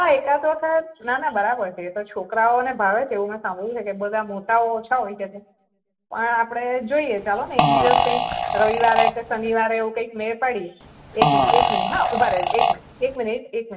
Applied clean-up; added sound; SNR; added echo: none; Fart; -2 dB; reverberation time 0.6 s.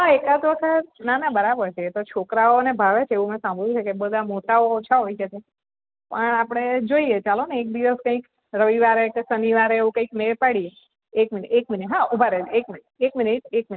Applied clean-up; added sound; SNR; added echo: none; none; none; none.